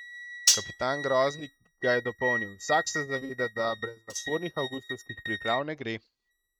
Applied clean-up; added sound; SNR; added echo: neural mask model RNNoise.